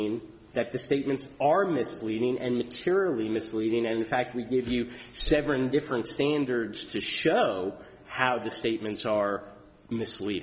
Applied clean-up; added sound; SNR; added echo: none; none; none; none.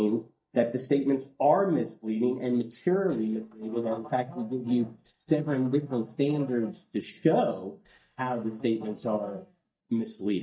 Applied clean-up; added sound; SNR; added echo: neural mask model DeepFilterNet 3.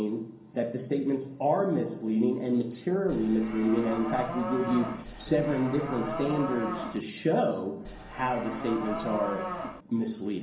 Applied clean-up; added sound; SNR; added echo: none; Livestock, farm animals, working animals; 8 dB; reverberation time 0.6 s.